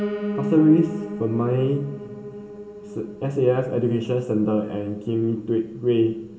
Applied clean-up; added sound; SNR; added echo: none; Piano; 11 dB; reverberation time 2.9 s.